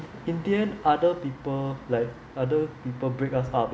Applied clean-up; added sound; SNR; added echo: none; none; none; none.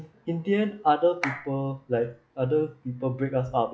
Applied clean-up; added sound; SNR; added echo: classical method log-MMSE.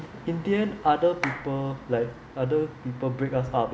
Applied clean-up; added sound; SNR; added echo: none; Clapping; 11 dB; none.